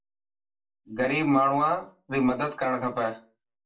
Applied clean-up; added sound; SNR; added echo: none; none; none; reverberation time 0.2 s.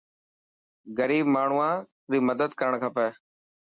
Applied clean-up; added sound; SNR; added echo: none; none; none; none.